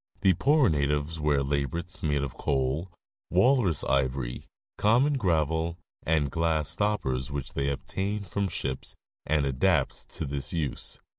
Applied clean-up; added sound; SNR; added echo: none; none; none; none.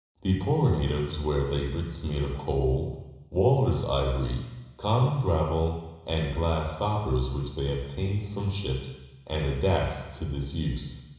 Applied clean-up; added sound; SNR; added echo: none; none; none; reverberation time 1.0 s.